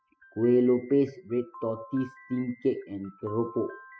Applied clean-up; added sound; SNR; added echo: classical method spectral subtraction.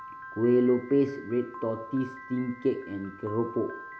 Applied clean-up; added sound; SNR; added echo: none; Piano; 15 dB; none.